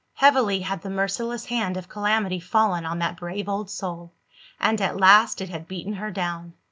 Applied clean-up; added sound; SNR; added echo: none; none; none; none.